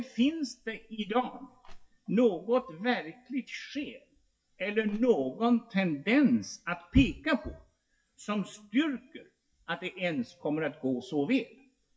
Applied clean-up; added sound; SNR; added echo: classical method WPE with log-MMSE.